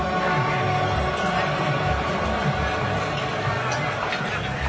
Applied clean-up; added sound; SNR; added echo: none; Crowd; -4 dB; reverberation time 0.6 s.